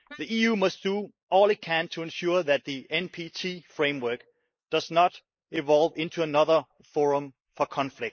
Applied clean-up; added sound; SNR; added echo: neural mask model Resemble Enhance denoiser.